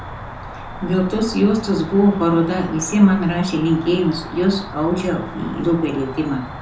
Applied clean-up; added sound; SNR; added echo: none; Cricket; 13 dB; reverberation time 0.6 s.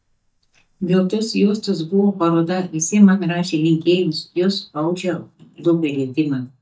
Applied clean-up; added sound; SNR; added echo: neural mask model DeepFilterNet 3.